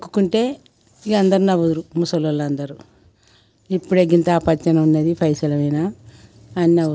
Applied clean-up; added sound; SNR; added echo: none; none; none; none.